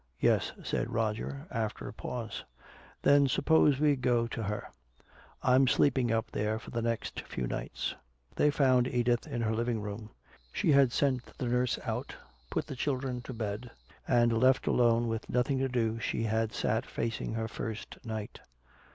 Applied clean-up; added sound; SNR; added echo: none; none; none; none.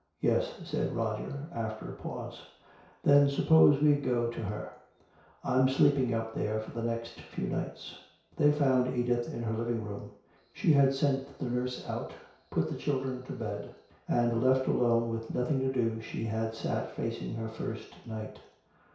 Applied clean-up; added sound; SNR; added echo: none; none; none; reverberation time 0.6 s.